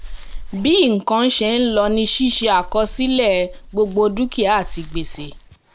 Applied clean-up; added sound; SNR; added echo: none; Dog; 13 dB; none.